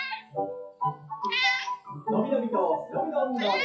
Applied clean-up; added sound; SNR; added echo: classical method WPE with log-MMSE.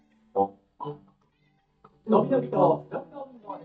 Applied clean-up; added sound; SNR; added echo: neural mask model DeepFilterNet 3.